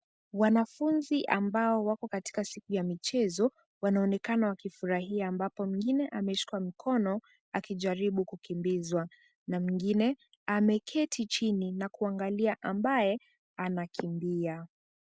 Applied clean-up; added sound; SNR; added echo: none; none; none; none.